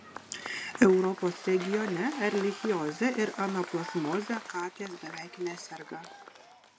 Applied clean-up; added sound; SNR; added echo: none; Applause / Crowd / Cheering; 13 dB; none.